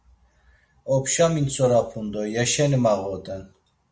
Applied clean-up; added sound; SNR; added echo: none; none; none; none.